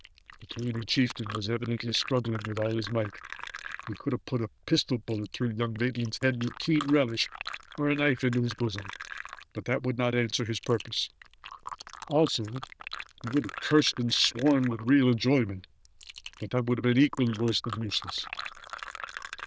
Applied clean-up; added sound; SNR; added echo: neural diffusion model UNIVERSE++.